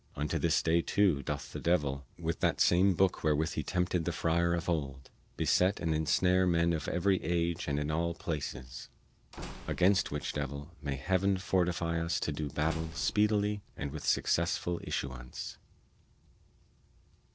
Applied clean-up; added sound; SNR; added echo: neural separator model SepFormer DNS4.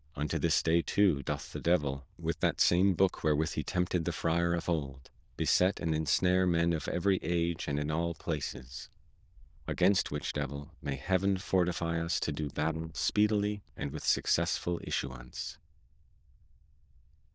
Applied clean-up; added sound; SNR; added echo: neural diffusion model UNIVERSE++.